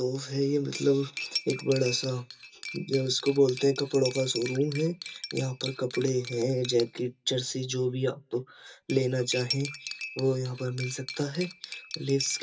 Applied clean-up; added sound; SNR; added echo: none; Cutlery, silverware; 12 dB; reverberation time 0.2 s.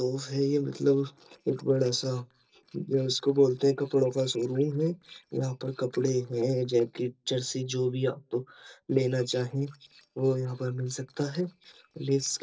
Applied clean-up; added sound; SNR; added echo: neural separator model SepFormer DNS4.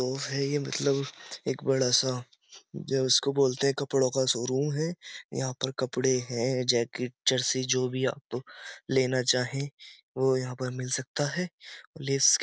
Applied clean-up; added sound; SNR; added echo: none; none; none; none.